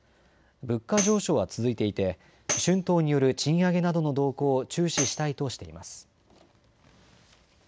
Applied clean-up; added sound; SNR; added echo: none; Tambourine; 9 dB; none.